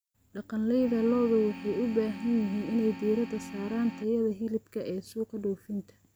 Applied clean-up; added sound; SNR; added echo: none; Organ; 12 dB; none.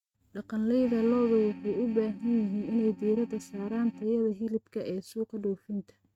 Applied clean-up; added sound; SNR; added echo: neural mask model RNNoise.